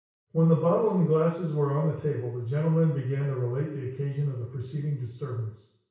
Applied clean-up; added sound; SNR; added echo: none; none; none; reverberation time 0.6 s.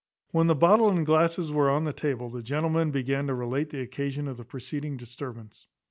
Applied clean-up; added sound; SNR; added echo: none; none; none; none.